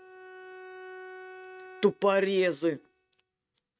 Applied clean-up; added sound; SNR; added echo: neural mask model RNNoise.